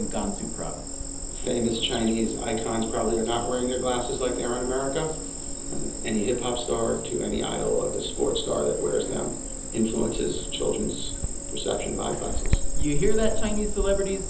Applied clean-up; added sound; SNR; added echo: none; Cricket; 1 dB; reverberation time 1.2 s.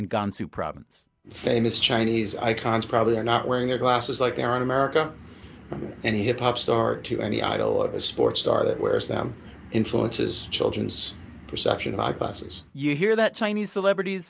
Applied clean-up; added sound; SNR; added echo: none; none; none; none.